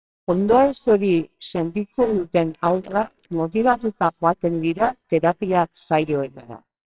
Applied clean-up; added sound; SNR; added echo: neural separator model SepFormer WHAMR!.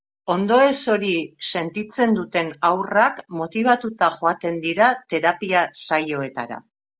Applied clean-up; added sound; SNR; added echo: none; none; none; none.